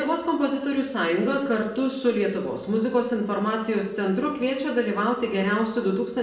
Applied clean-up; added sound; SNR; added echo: none; none; none; reverberation time 0.8 s.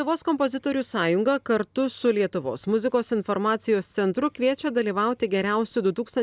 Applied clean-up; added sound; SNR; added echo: none; none; none; none.